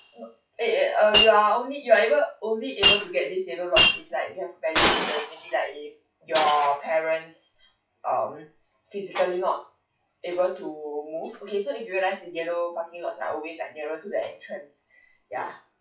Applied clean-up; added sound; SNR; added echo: classical method WPE with log-MMSE.